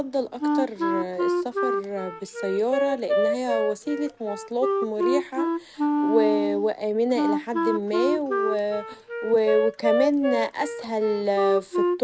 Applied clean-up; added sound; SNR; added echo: none; Wind instrument, woodwind instrument; 0 dB; none.